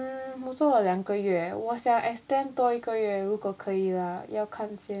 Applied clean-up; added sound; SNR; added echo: none; none; none; none.